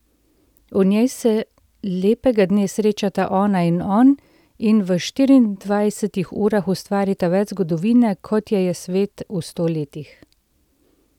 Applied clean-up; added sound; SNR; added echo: none; none; none; none.